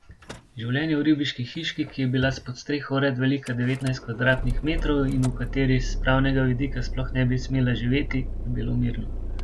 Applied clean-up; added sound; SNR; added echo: none; Idling / Engine starting / Door / Car; 6 dB; none.